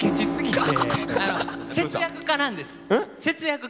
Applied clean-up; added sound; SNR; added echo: none; none; none; none.